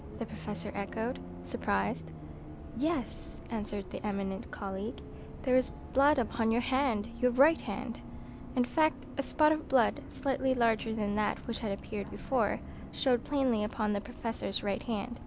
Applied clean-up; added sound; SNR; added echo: none; Bus; 12 dB; none.